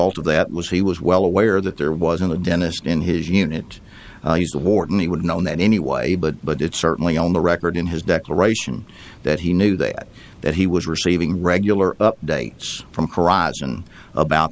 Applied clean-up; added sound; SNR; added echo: none; none; none; none.